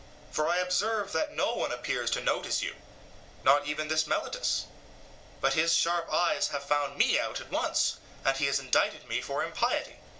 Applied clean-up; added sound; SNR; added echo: none; none; none; none.